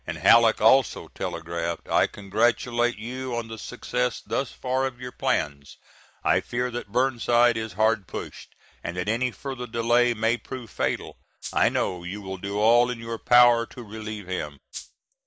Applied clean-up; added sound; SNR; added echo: none; Rattle (instrument); 14 dB; none.